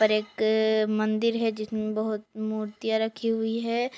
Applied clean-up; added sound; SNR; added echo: none; none; none; none.